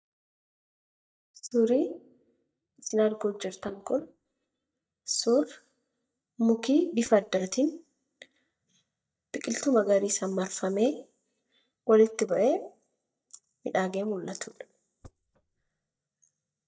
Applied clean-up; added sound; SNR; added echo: neural mask model DeepFilterNet 3.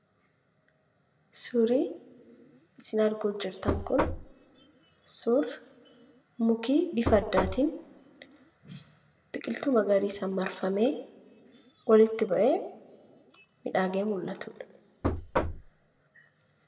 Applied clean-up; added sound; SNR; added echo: none; Knock; 2 dB; reverberation time 1.0 s.